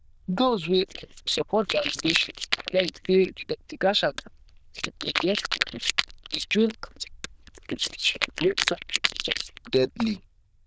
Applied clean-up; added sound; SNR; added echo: neural diffusion model UNIVERSE++.